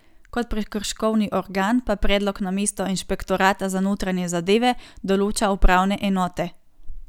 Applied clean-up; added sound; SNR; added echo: none; none; none; none.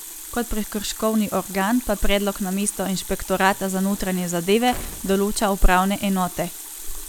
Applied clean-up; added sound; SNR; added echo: none; Water tap, faucet + Squeak / Slam / Wood; 14 dB; none.